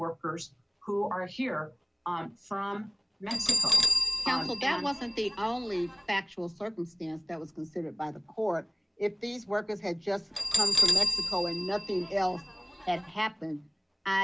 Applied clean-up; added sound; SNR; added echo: none; Bell; 0 dB; none.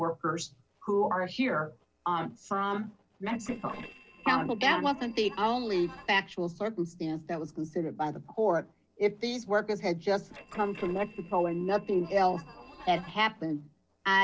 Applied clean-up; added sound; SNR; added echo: neural separator model SepFormer DNS4.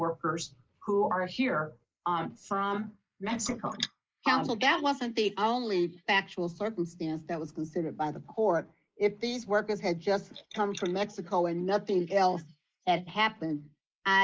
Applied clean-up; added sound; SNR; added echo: neural mask model Resemble Enhance denoiser.